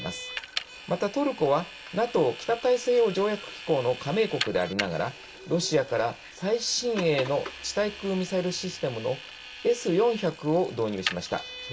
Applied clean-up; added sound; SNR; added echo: none; Vehicle; 12 dB; reverberation time 0.2 s.